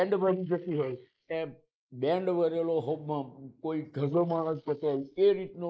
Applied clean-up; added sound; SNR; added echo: neural mask model Resemble Enhance denoiser.